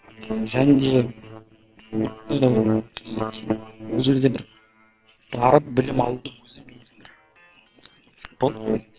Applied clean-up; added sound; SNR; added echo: neural separator model SepFormer WHAM!.